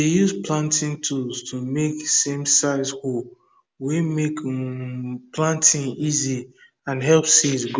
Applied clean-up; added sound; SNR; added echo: none; none; none; none.